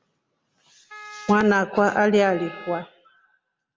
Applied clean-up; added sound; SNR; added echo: none; Wind instrument, woodwind instrument; 20 dB; none.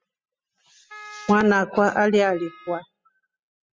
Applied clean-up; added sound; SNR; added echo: classical method spectral subtraction.